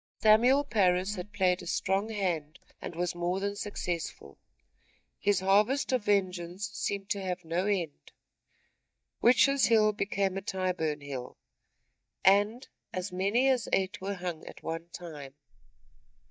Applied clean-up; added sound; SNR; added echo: neural mask model DeepFilterNet 3.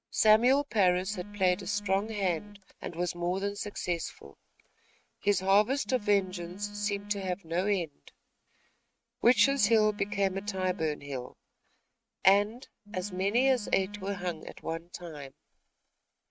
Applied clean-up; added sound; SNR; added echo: neural mask model RNNoise.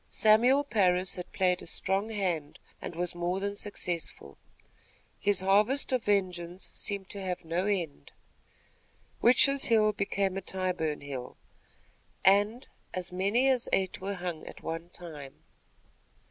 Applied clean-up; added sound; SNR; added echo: none; none; none; none.